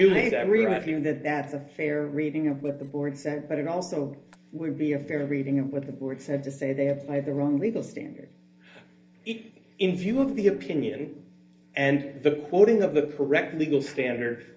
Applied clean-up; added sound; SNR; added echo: neural separator model SepFormer DNS4.